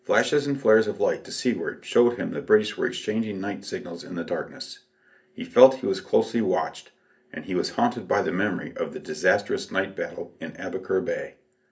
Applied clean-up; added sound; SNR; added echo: none; none; none; reverberation time 0.3 s.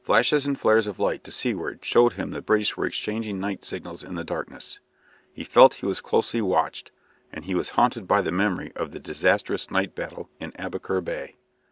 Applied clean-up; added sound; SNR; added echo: none; none; none; none.